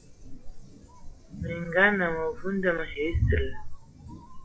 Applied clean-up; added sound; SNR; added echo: classical method log-MMSE.